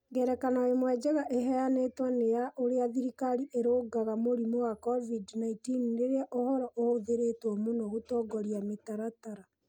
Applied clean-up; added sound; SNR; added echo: none; none; none; none.